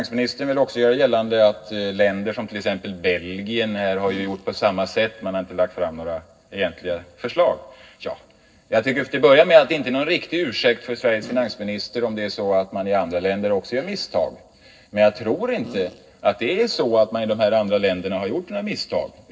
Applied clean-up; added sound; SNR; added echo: neural separator model SepFormer DNS4.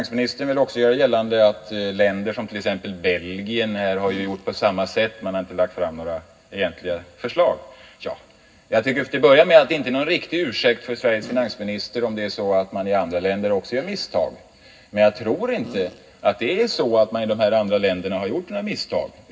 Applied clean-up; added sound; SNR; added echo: none; Fart; 16 dB; reverberation time 0.4 s.